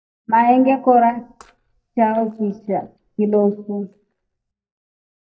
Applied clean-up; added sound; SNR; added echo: neural mask model DeepFilterNet 3.